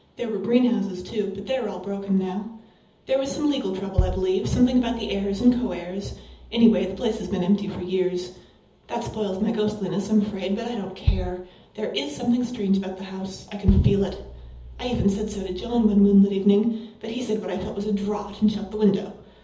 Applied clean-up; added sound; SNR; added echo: none; Bass drum; 6 dB; reverberation time 0.7 s.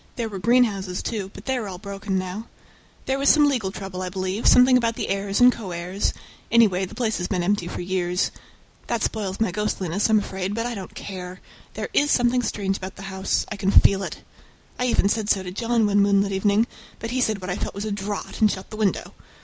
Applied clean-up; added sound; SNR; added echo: none; none; none; none.